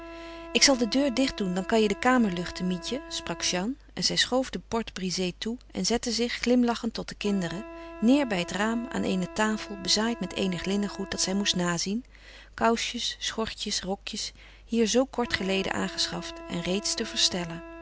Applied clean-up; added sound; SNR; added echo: none; Wind instrument, woodwind instrument; 17 dB; none.